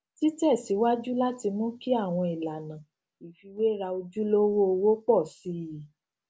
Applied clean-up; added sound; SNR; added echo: none; none; none; none.